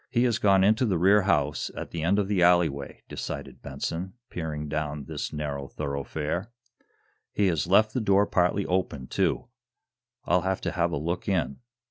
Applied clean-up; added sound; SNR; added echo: none; none; none; none.